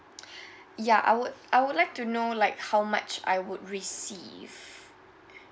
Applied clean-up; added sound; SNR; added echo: none; none; none; none.